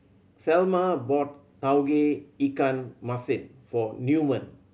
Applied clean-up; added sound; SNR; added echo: none; none; none; none.